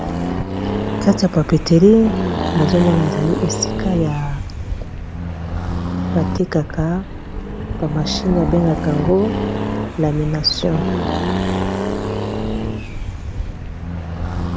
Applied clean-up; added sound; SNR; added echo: none; Accelerating, revving, vroom; 2 dB; none.